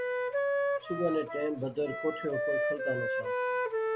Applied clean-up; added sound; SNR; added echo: none; Wind instrument, woodwind instrument; -3 dB; none.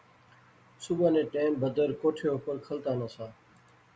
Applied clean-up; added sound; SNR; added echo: none; none; none; none.